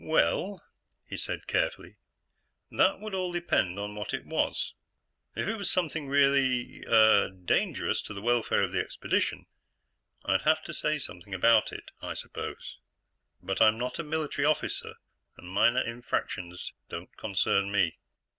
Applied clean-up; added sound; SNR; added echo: none; none; none; none.